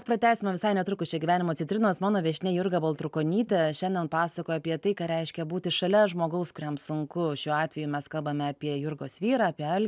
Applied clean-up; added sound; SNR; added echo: none; none; none; none.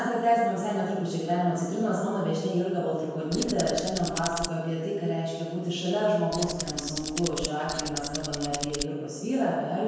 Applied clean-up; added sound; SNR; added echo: none; Tools; 7 dB; reverberation time 1.2 s.